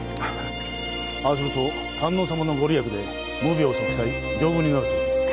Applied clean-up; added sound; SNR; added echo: none; Guitar; 20 dB; none.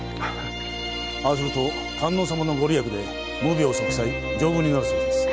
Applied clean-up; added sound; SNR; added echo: none; none; none; none.